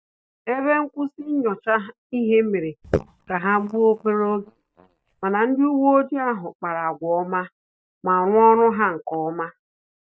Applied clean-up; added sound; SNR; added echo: neural mask model DeepFilterNet 3.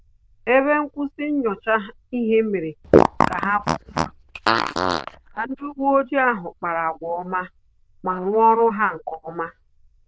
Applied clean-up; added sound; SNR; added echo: neural diffusion model UNIVERSE++.